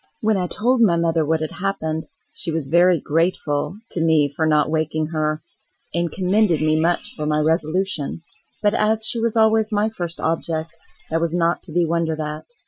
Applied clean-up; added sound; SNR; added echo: classical method Wiener filter.